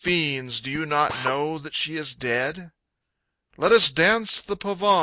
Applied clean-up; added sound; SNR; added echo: none; Drill; 10 dB; none.